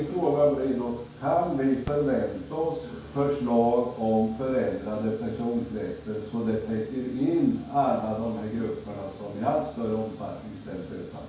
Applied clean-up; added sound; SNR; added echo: none; Fireworks; 17 dB; reverberation time 0.5 s.